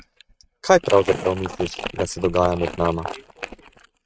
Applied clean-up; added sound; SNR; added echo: neural mask model RNNoise.